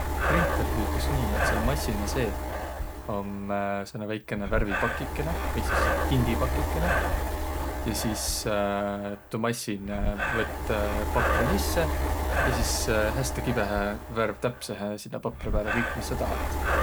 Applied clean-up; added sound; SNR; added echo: none; Breathing; -2 dB; none.